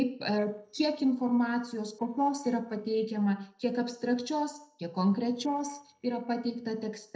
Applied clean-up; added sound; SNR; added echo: neural separator model SepFormer DNS4.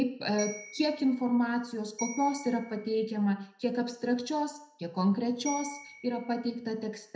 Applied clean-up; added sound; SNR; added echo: none; Bell; 15 dB; reverberation time 0.5 s.